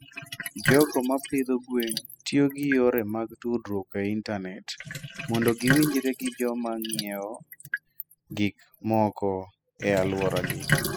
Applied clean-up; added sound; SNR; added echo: classical method spectral subtraction.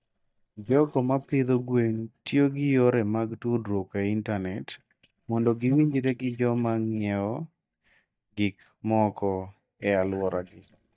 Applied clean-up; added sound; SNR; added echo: neural mask model DeepFilterNet 3.